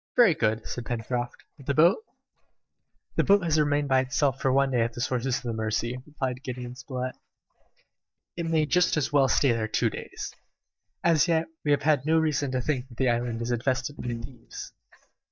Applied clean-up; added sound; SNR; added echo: neural mask model DeepFilterNet 3.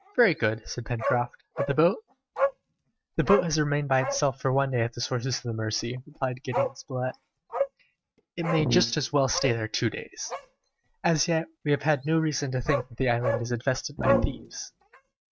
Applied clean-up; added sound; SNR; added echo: neural mask model RNNoise.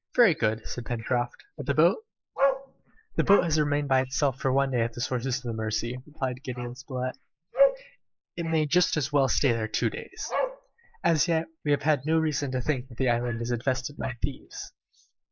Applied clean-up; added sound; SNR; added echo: neural mask model Resemble Enhance denoiser.